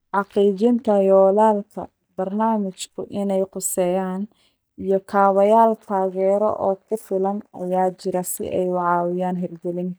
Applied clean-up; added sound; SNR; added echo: neural mask model DeepFilterNet 3.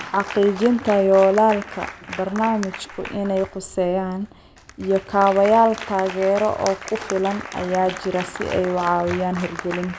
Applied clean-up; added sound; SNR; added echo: none; Applause; 13 dB; none.